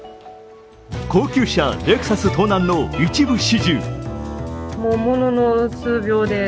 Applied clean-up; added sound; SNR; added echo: none; none; none; none.